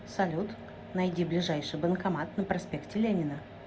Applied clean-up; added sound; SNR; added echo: none; none; none; none.